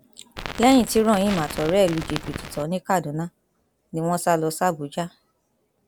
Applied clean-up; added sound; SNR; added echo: none; Crackle; 10 dB; none.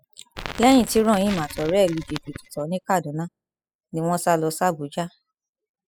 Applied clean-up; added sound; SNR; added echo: classical method spectral subtraction.